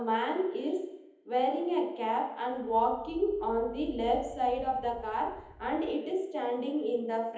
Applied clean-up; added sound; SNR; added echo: none; Thunder / Wind; 20 dB; reverberation time 1.3 s.